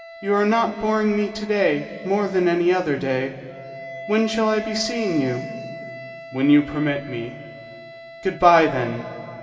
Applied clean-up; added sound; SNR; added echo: none; Wind instrument, woodwind instrument; 15 dB; reverberation time 2.3 s.